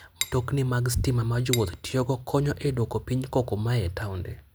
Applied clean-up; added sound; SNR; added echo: none; Cutlery, silverware / Dishes, pots, and pans; 10 dB; none.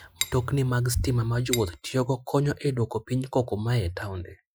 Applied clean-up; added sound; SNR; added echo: classical method Wiener filter.